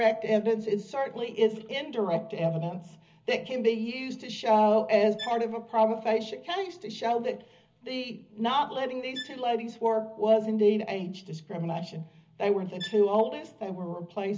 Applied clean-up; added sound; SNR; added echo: none; Bowed string instrument; 17 dB; reverberation time 0.4 s.